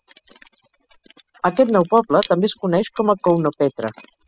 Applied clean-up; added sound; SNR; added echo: classical method spectral subtraction.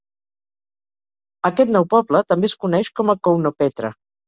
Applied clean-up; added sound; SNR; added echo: none; none; none; none.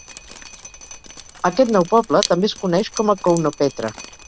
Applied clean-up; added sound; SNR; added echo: none; Drip; 15 dB; none.